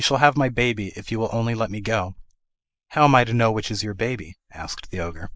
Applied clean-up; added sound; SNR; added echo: neural mask model Resemble Enhance denoiser.